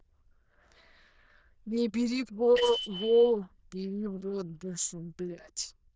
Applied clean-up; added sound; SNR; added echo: neural diffusion model UNIVERSE++.